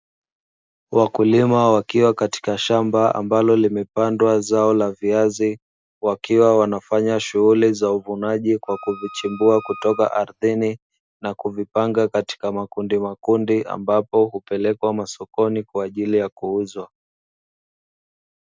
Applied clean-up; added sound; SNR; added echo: none; Wind instrument, woodwind instrument; 19 dB; none.